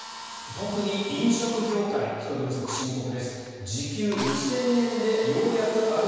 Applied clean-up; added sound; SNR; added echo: none; Drill; 13 dB; reverberation time 1.9 s.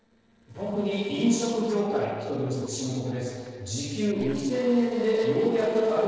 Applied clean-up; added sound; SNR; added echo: neural separator model SepFormer DNS4.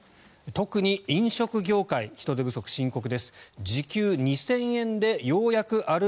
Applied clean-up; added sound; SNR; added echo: none; none; none; none.